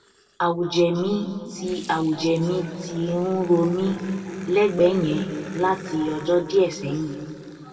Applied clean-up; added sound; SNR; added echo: none; Growling; 19 dB; reverberation time 2.3 s.